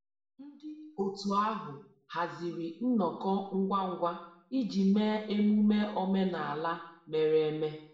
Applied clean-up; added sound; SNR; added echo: none; none; none; reverberation time 0.7 s.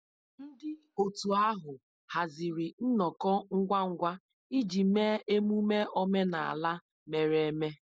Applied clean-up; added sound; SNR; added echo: none; none; none; none.